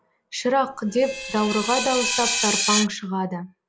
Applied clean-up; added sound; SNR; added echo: none; Screech; 2 dB; none.